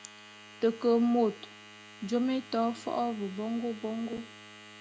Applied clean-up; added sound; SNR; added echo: none; Domestic sounds, home sounds; 19 dB; none.